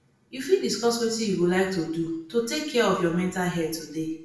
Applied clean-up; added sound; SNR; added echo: none; none; none; reverberation time 0.6 s.